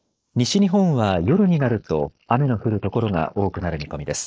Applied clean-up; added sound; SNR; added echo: neural mask model Resemble Enhance denoiser.